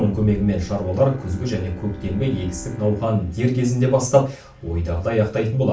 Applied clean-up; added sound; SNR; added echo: none; Bowed string instrument; 18 dB; reverberation time 0.3 s.